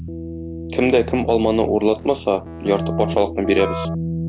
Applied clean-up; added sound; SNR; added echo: none; Keyboard (musical); 7 dB; none.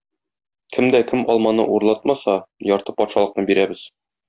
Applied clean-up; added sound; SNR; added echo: none; none; none; none.